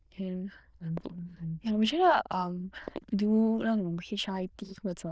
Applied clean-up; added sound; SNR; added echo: neural diffusion model UNIVERSE++.